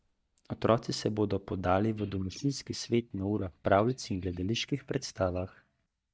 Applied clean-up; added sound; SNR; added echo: neural mask model DeepFilterNet 3.